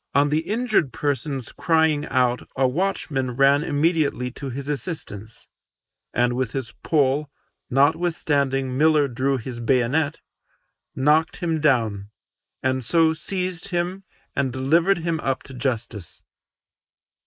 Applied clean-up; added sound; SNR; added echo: neural mask model Resemble Enhance denoiser.